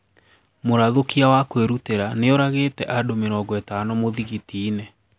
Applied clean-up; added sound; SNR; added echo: none; none; none; none.